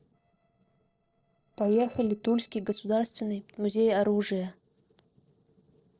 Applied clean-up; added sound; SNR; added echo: neural separator model SepFormer DNS4.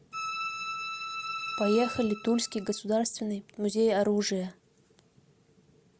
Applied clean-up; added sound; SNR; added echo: none; Bowed string instrument; 6 dB; none.